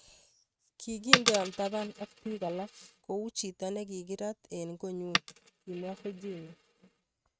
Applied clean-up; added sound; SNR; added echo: neural mask model RNNoise.